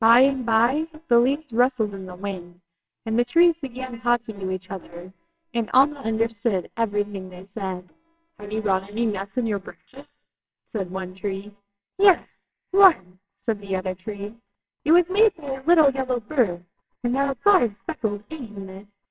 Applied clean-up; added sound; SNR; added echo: neural separator model SepFormer WHAMR!.